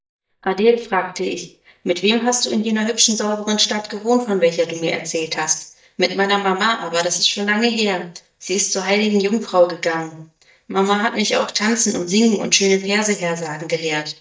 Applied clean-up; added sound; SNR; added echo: neural mask model DeepFilterNet 3.